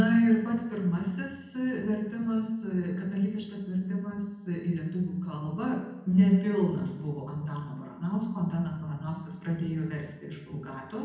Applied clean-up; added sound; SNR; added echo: none; none; none; reverberation time 0.9 s.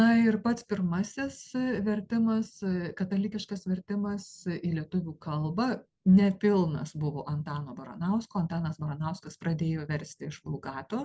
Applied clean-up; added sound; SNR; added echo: none; none; none; none.